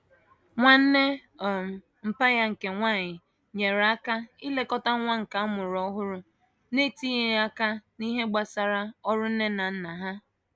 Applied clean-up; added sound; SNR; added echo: none; none; none; none.